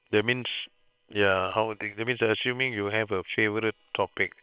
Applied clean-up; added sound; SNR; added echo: neural separator model SepFormer WHAM!.